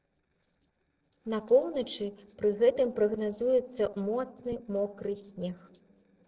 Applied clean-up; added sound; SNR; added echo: neural separator model SepFormer DNS4.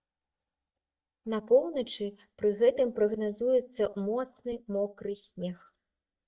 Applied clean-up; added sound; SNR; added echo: neural mask model DeepFilterNet 3.